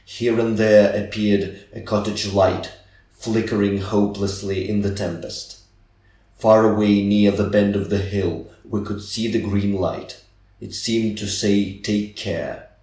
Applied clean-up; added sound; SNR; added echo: none; none; none; none.